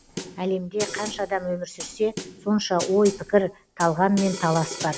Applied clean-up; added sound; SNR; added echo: none; Snare drum; 12 dB; none.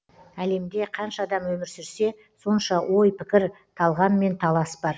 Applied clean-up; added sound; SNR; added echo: none; none; none; none.